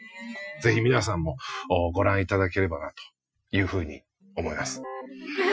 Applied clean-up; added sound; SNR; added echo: classical method Wiener filter.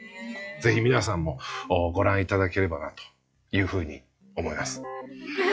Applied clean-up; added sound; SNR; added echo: classical method log-MMSE.